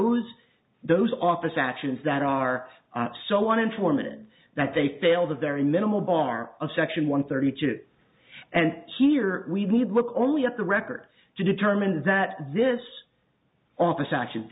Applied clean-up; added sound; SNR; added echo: none; none; none; none.